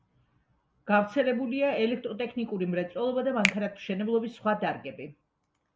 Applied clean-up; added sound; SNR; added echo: none; Finger snapping; 8 dB; none.